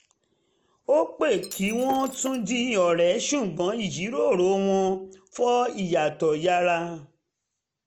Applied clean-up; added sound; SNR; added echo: none; Shatter; 16 dB; none.